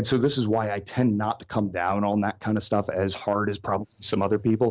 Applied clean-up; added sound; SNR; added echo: none; none; none; none.